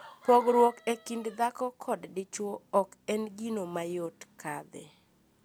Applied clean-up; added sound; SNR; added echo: none; none; none; none.